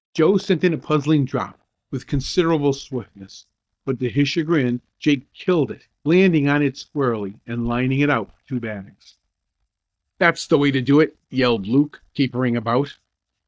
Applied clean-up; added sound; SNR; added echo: neural mask model DeepFilterNet 3.